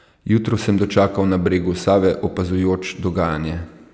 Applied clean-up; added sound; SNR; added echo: none; none; none; none.